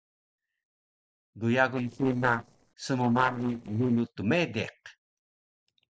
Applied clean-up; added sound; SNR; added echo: neural separator model SepFormer DNS4.